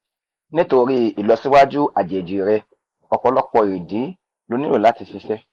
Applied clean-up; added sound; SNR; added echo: neural mask model Resemble Enhance denoiser.